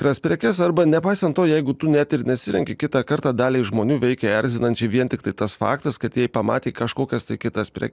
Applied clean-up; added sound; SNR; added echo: none; none; none; none.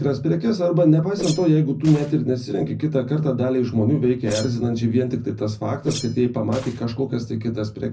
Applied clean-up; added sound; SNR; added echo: none; Whoosh, swoosh, swish; 18 dB; reverberation time 0.4 s.